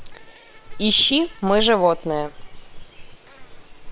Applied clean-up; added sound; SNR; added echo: neural separator model SepFormer WHAM!.